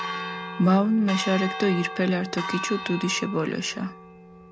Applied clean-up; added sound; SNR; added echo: none; Church bell; 9 dB; none.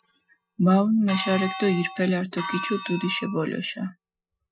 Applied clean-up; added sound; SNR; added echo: classical method Wiener filter.